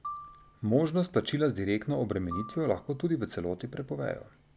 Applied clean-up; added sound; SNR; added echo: none; Marimba, xylophone; 17 dB; none.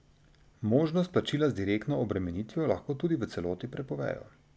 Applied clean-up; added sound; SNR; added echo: none; none; none; none.